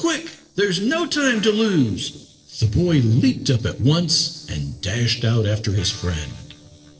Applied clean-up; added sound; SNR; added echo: neural separator model SepFormer DNS4.